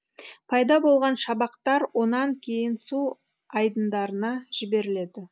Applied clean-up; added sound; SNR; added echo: none; none; none; none.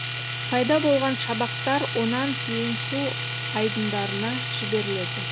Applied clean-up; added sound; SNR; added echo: none; Domestic sounds, home sounds; 3 dB; none.